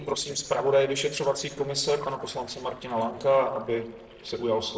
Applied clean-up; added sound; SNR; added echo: neural separator model SepFormer DNS4.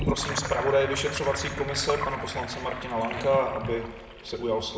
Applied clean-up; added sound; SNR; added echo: none; Sink (filling or washing) / Gurgling; 7 dB; reverberation time 0.7 s.